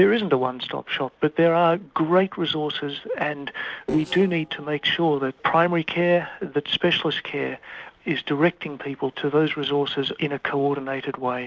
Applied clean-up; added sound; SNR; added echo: neural separator model SepFormer DNS4.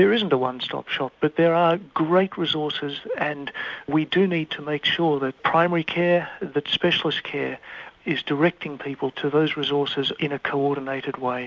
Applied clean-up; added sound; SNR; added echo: none; none; none; none.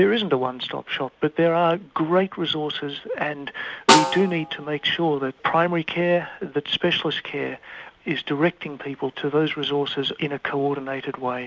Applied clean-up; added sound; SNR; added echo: none; Snare drum; 1 dB; none.